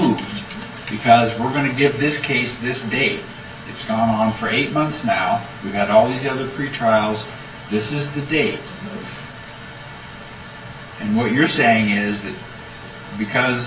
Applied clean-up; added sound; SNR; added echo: none; none; none; reverberation time 0.2 s.